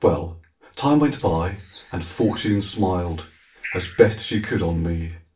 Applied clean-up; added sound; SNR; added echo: none; Bird; 20 dB; reverberation time 0.2 s.